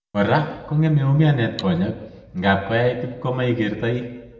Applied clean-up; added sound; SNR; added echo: none; Cutlery, silverware; 19 dB; reverberation time 0.9 s.